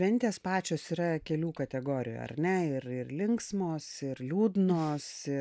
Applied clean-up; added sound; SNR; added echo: none; none; none; none.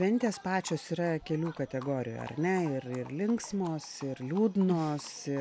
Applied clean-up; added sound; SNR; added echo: none; Livestock, farm animals, working animals; 20 dB; none.